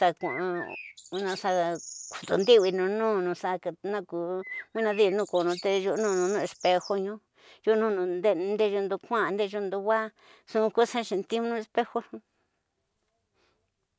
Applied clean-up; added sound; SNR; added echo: none; Bird; 15 dB; none.